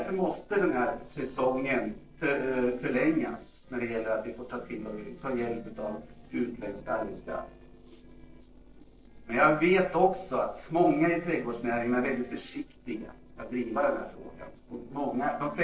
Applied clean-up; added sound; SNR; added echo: neural separator model SepFormer DNS4.